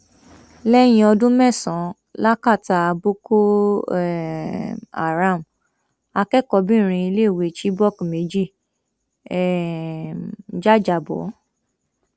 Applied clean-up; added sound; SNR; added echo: none; none; none; none.